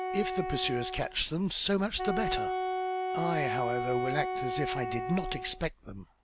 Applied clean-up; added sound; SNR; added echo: none; Wind instrument, woodwind instrument; 2 dB; none.